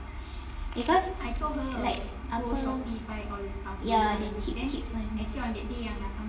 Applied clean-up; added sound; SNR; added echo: none; none; none; reverberation time 0.8 s.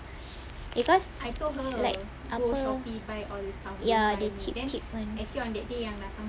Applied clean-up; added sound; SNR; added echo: none; none; none; none.